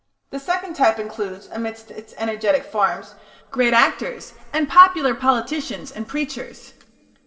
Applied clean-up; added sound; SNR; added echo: none; none; none; reverberation time 2.8 s.